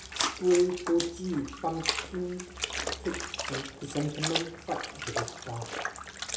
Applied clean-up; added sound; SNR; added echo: none; Trickle, dribble / Splash, splatter; 3 dB; reverberation time 0.7 s.